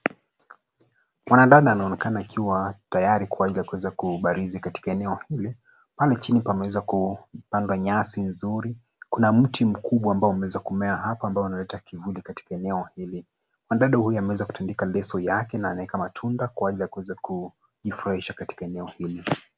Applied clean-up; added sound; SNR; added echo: none; none; none; none.